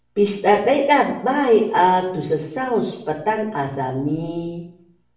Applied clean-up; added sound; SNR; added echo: none; none; none; reverberation time 0.6 s.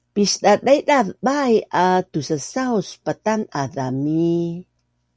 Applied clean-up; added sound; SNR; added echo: none; none; none; none.